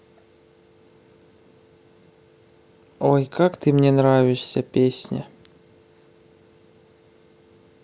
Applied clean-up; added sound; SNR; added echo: none; none; none; none.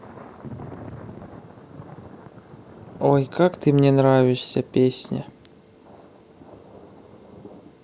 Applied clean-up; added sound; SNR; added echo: none; Thunder; 19 dB; none.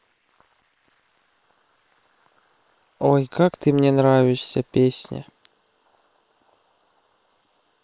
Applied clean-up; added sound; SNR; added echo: neural separator model SepFormer WHAM!.